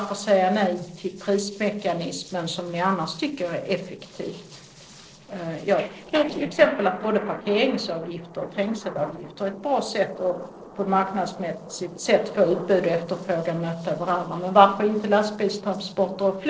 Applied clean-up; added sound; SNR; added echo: neural separator model SepFormer DNS4.